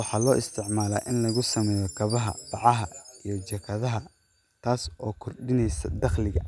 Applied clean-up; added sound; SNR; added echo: none; Chime; 14 dB; none.